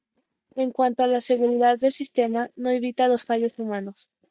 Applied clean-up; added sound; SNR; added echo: neural mask model DeepFilterNet 3.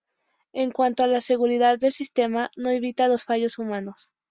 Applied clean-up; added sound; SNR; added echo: none; none; none; none.